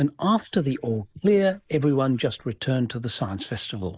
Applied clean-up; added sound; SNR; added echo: neural mask model Resemble Enhance denoiser.